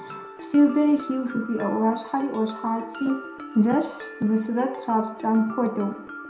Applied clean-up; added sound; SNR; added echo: none; Mallet percussion; 14 dB; reverberation time 0.6 s.